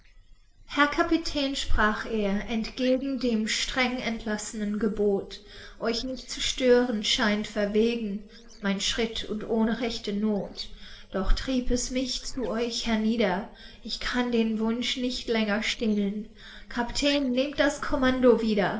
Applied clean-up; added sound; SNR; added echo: neural separator model SepFormer DNS4.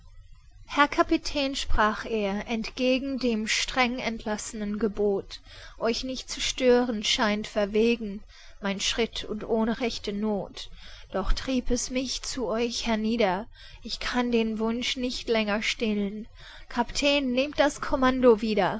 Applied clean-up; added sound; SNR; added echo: none; none; none; none.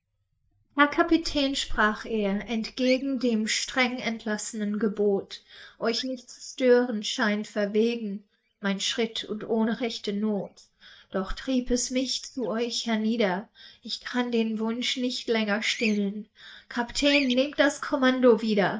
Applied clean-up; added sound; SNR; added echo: neural mask model DeepFilterNet 3.